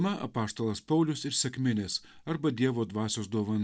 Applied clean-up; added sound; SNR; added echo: none; none; none; none.